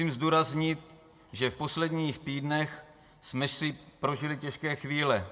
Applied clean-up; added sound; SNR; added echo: none; none; none; reverberation time 0.7 s.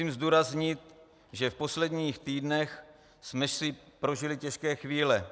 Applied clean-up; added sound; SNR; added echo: none; none; none; none.